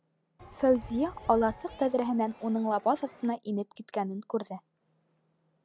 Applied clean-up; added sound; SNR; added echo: none; Crowd; 18 dB; none.